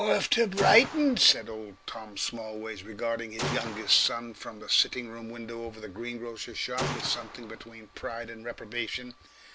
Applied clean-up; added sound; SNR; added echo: none; Gunshot, gunfire; 10 dB; none.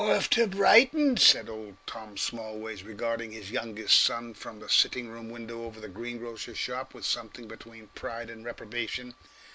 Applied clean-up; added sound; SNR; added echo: none; none; none; none.